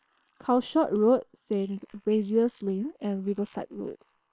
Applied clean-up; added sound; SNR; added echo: neural separator model SepFormer WHAM!.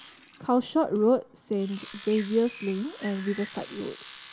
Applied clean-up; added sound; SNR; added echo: none; Domestic sounds, home sounds + Bird; 18 dB; none.